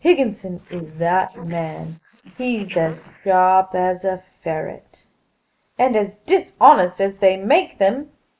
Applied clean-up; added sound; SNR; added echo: neural mask model Resemble Enhance denoiser.